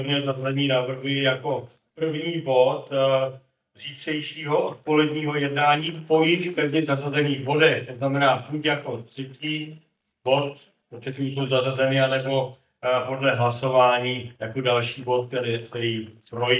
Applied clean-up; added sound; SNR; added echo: neural mask model DeepFilterNet 3.